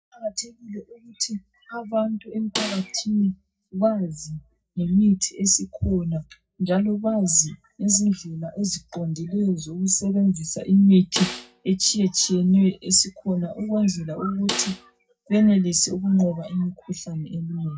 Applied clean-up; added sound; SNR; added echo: none; Snare drum; 10 dB; reverberation time 0.4 s.